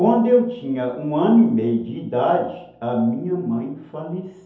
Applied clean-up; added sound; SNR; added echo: none; none; none; reverberation time 2.2 s.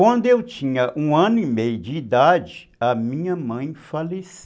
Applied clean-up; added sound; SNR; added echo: none; none; none; none.